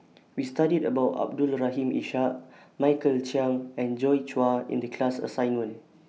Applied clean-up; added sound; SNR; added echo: none; none; none; none.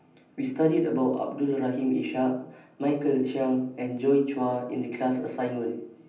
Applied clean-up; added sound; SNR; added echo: none; none; none; reverberation time 0.6 s.